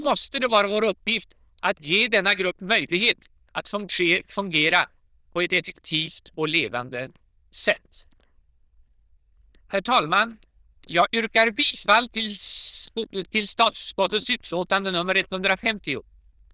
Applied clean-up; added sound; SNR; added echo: neural diffusion model UNIVERSE++.